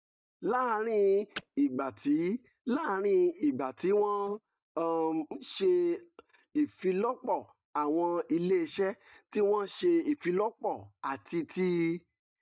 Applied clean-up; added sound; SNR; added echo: neural mask model DeepFilterNet 3.